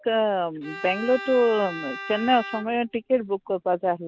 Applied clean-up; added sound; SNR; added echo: none; Bowed string instrument; 13 dB; none.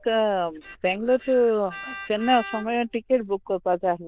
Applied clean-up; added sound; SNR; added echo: neural diffusion model UNIVERSE++.